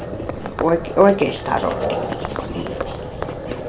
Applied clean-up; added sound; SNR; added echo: none; Livestock, farm animals, working animals; 5 dB; none.